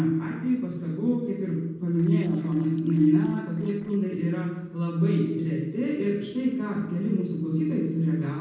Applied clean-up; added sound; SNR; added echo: neural separator model SepFormer DNS4.